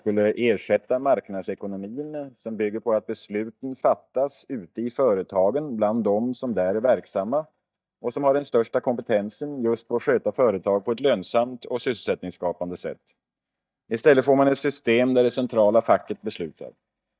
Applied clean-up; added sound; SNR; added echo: neural mask model DeepFilterNet 3.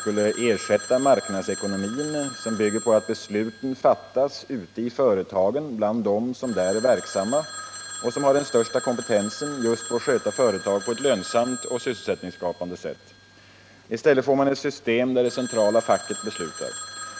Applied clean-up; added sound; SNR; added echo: none; Telephone; 13 dB; none.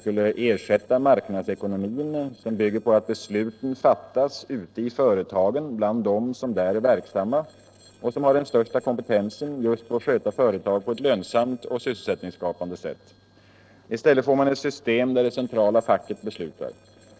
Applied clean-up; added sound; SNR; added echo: neural separator model SepFormer DNS4.